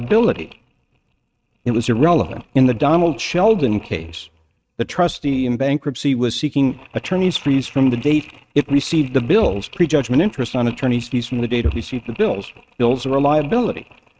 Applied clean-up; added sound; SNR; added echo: neural mask model RNNoise.